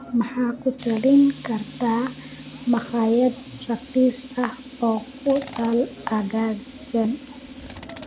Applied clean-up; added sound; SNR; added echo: none; Tools; 16 dB; none.